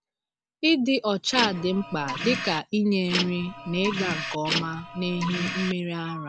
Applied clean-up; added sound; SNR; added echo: none; Printer; 5 dB; none.